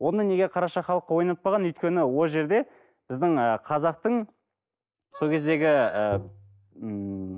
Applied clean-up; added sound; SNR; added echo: neural mask model DeepFilterNet 3.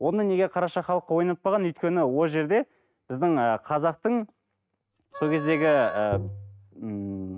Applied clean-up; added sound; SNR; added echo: neural mask model RNNoise.